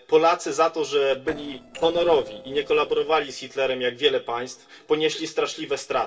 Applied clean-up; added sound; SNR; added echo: neural separator model SepFormer DNS4.